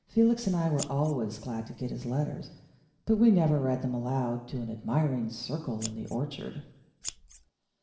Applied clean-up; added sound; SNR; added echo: none; Scissors; 13 dB; reverberation time 1.0 s.